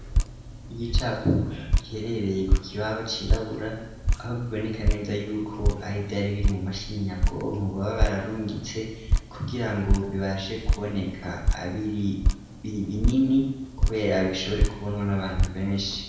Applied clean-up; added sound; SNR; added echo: none; Drip; -1 dB; reverberation time 0.8 s.